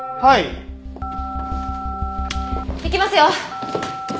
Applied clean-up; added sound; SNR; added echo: none; Telephone; 10 dB; none.